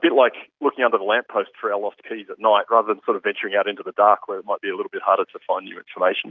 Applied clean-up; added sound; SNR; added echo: none; none; none; none.